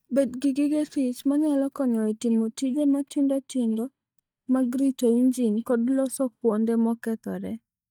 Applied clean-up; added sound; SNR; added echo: neural mask model DeepFilterNet 3.